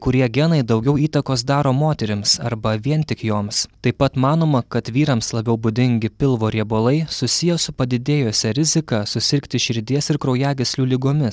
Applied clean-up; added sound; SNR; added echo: none; none; none; none.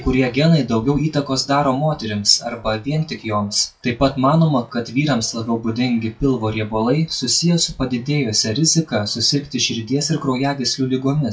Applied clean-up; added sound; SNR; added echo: classical method WPE with log-MMSE.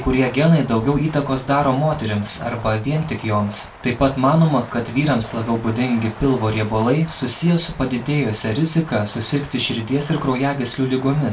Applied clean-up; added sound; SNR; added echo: none; Fireworks; 19 dB; reverberation time 0.2 s.